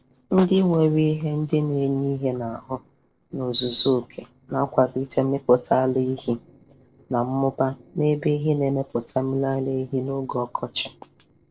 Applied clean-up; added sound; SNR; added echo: neural separator model SepFormer DNS4.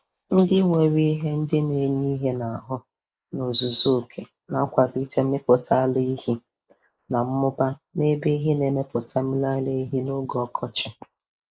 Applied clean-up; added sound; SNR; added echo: neural mask model Resemble Enhance denoiser.